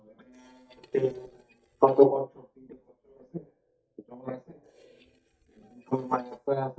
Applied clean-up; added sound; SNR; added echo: neural mask model DeepFilterNet 3.